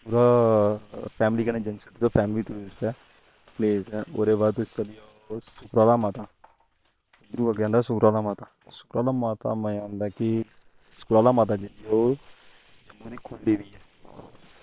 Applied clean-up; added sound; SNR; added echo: neural separator model SepFormer WHAM!.